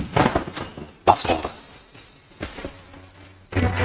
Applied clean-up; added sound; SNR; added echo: neural mask model RNNoise.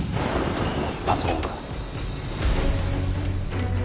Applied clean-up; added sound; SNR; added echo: none; Gunshot, gunfire; 5 dB; none.